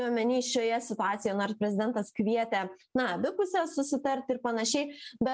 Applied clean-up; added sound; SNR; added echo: none; none; none; none.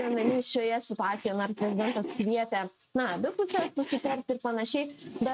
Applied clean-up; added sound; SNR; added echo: neural mask model RNNoise.